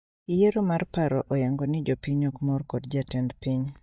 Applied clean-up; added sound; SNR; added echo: neural mask model DeepFilterNet 3.